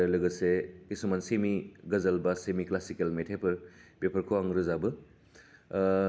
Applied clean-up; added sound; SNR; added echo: none; none; none; none.